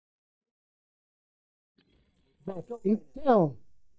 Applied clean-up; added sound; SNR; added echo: neural mask model DeepFilterNet 3.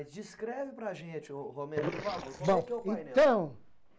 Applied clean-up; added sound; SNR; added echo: neural mask model Resemble Enhance denoiser.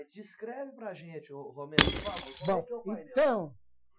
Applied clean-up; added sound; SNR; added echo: classical method Wiener filter.